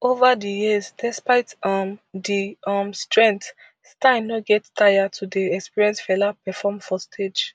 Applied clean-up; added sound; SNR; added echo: none; none; none; none.